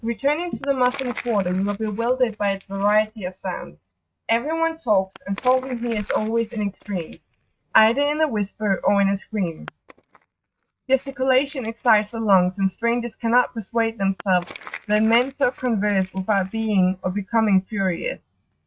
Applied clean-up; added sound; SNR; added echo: neural mask model RNNoise.